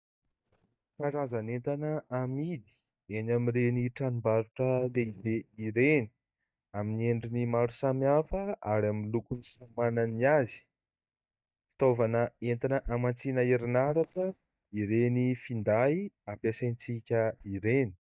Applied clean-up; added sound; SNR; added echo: neural mask model DeepFilterNet 3.